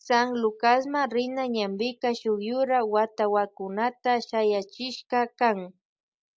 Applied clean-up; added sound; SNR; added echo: none; none; none; none.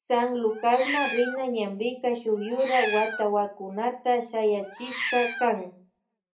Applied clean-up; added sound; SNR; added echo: none; Meow; 8 dB; reverberation time 0.3 s.